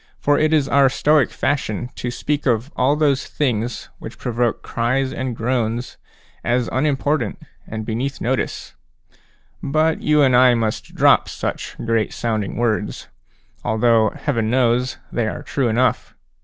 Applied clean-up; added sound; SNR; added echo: none; none; none; none.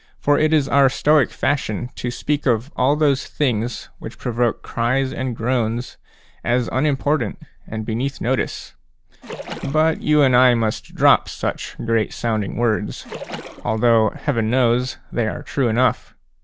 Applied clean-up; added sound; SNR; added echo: none; Splash, splatter; 13 dB; none.